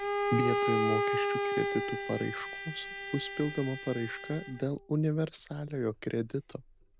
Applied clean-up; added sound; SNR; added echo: none; Bowed string instrument; 1 dB; none.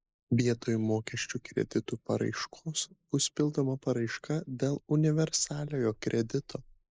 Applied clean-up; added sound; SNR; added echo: neural mask model Resemble Enhance denoiser.